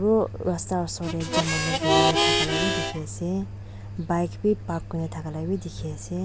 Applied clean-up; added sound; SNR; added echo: none; Harmonica; -3 dB; none.